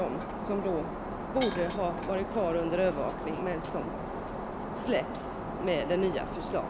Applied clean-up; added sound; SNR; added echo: none; Shatter; 4 dB; none.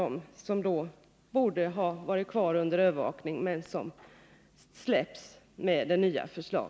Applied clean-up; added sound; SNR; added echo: none; none; none; none.